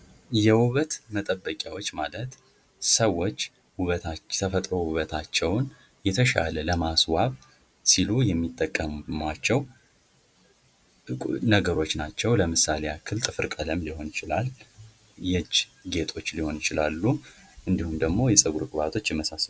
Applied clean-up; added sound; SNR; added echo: none; none; none; none.